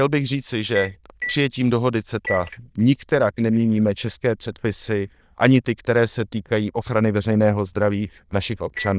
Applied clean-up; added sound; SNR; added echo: neural diffusion model UNIVERSE++.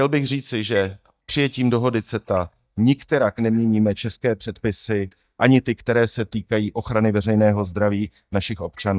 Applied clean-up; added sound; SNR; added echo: neural mask model DeepFilterNet 3.